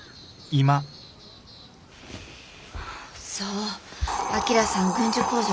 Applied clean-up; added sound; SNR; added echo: none; Hiss; 6 dB; none.